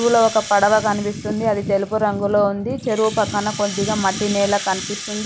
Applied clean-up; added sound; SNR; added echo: none; Rattle (instrument); 13 dB; none.